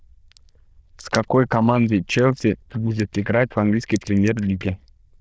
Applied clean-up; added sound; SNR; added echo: neural diffusion model UNIVERSE++.